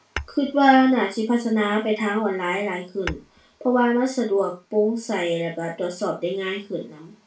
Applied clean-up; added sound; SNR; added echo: none; Tap / Hammer / Glass; 19 dB; reverberation time 0.3 s.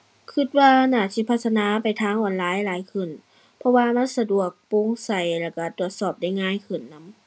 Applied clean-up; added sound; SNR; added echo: none; none; none; none.